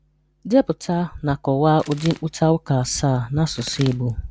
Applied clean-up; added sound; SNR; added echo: none; Bird; 16 dB; none.